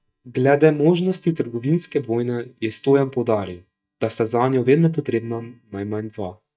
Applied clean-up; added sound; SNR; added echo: neural mask model DeepFilterNet 3.